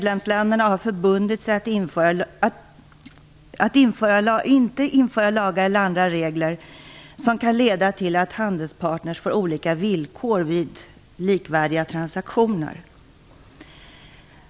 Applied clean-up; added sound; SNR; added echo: none; none; none; none.